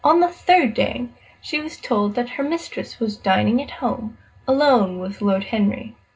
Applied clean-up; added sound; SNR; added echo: none; none; none; reverberation time 0.2 s.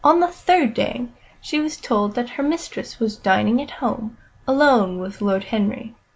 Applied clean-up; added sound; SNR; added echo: none; none; none; none.